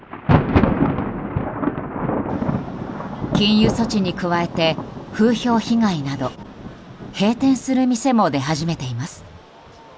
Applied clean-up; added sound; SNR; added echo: none; Thunder; 3 dB; none.